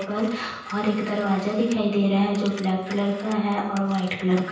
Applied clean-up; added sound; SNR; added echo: none; Telephone; 20 dB; reverberation time 0.9 s.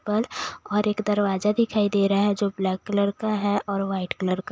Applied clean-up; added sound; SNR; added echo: none; none; none; none.